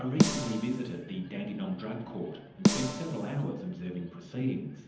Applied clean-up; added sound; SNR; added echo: none; Snare drum; -2 dB; reverberation time 0.9 s.